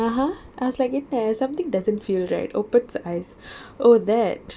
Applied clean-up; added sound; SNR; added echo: none; none; none; none.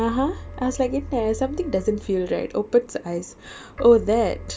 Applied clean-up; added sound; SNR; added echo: none; Keyboard (musical); 15 dB; none.